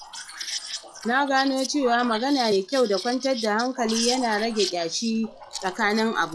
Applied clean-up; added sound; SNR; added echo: classical method log-MMSE.